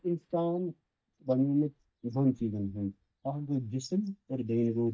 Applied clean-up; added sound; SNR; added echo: neural mask model DeepFilterNet 3.